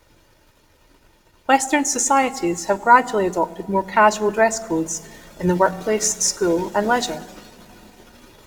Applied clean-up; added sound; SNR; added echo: none; none; none; reverberation time 1.0 s.